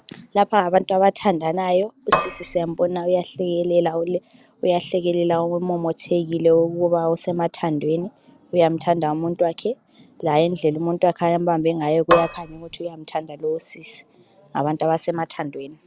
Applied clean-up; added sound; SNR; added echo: none; Cutlery, silverware / Dishes, pots, and pans; 2 dB; none.